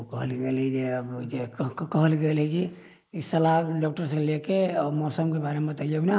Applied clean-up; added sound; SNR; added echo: neural mask model Resemble Enhance denoiser.